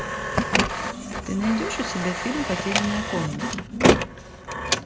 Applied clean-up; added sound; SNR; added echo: none; Printer; -5 dB; none.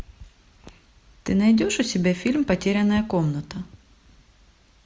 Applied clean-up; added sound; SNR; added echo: none; none; none; none.